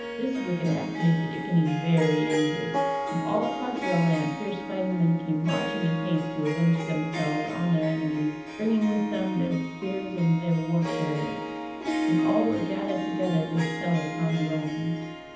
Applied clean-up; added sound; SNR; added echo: none; Harp; 5 dB; reverberation time 0.8 s.